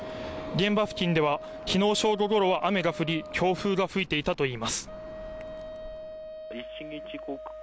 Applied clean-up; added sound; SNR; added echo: none; Wind instrument, woodwind instrument; 13 dB; none.